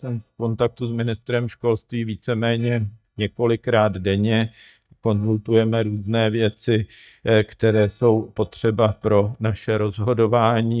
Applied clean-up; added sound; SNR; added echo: neural mask model DeepFilterNet 3.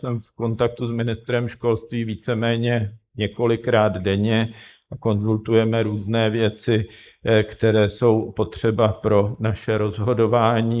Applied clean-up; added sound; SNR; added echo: neural mask model Resemble Enhance denoiser.